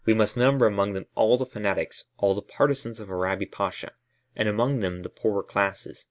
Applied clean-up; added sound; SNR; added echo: neural mask model Resemble Enhance denoiser.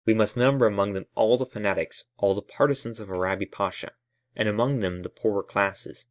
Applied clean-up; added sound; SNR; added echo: neural mask model DeepFilterNet 3.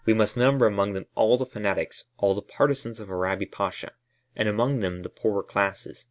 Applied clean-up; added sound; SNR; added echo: none; none; none; none.